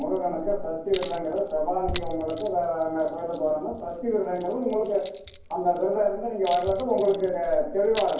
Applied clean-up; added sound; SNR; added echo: none; Chink, clink; 4 dB; reverberation time 0.9 s.